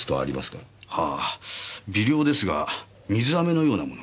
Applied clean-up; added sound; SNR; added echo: none; none; none; none.